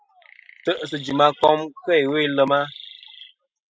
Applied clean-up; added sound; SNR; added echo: classical method spectral subtraction.